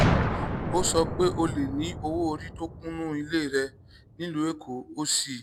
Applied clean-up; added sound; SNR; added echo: none; Boom; 2 dB; none.